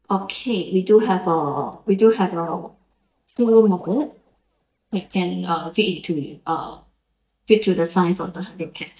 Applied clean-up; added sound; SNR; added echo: neural mask model DeepFilterNet 3.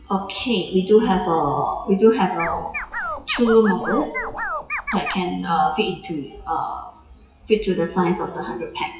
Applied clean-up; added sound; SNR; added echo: classical method WPE with log-MMSE.